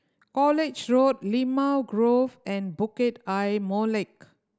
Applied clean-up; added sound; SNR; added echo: none; none; none; none.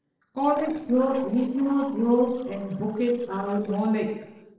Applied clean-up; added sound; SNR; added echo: neural separator model SepFormer DNS4.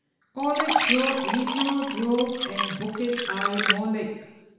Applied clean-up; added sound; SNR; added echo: none; Fill (with liquid); -1 dB; reverberation time 1.0 s.